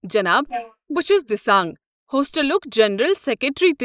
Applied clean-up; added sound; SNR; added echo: neural mask model Resemble Enhance denoiser.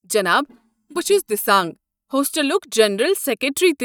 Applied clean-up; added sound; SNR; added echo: neural mask model DeepFilterNet 3.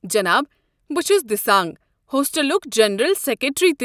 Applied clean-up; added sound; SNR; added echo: none; none; none; none.